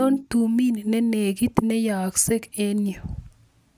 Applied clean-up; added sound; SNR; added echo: none; none; none; none.